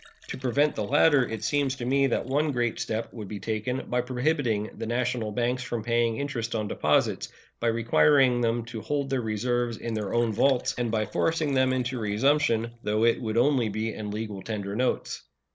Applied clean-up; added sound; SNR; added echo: neural separator model SepFormer DNS4.